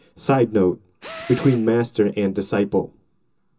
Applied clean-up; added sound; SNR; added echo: none; Tools; 18 dB; reverberation time 0.2 s.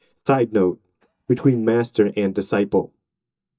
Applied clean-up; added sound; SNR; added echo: neural mask model DeepFilterNet 3.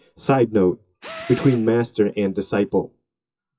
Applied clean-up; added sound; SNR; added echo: classical method WPE with log-MMSE.